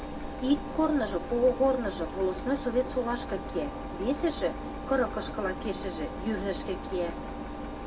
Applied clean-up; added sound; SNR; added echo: none; Engine; 6 dB; reverberation time 1.3 s.